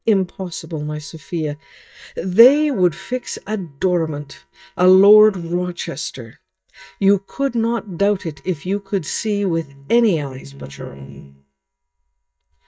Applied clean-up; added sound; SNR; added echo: neural mask model DeepFilterNet 3.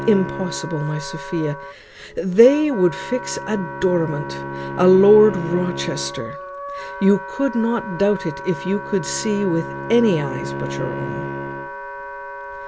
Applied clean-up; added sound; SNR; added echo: none; Bowed string instrument + Wind instrument, woodwind instrument; 9 dB; none.